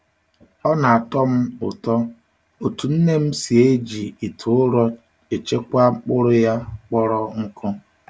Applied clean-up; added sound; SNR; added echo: none; none; none; none.